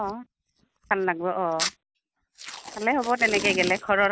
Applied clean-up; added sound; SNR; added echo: none; Packing tape, duct tape; 10 dB; none.